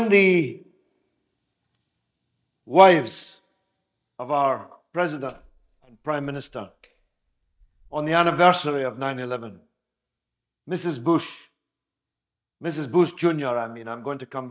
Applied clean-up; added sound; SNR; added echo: neural mask model DeepFilterNet 3.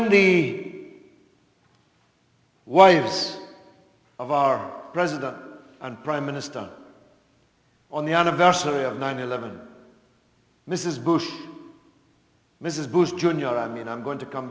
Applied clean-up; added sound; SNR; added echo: none; none; none; none.